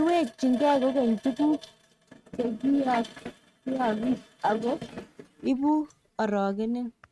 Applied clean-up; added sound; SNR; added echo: neural mask model RNNoise.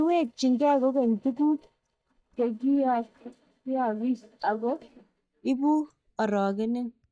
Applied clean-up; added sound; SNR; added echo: neural mask model DeepFilterNet 3.